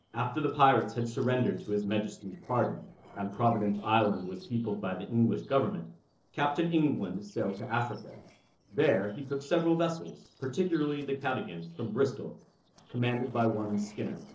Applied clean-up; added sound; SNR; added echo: neural separator model SepFormer DNS4.